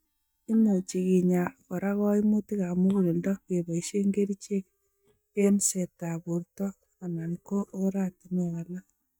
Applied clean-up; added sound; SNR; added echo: neural mask model DeepFilterNet 3.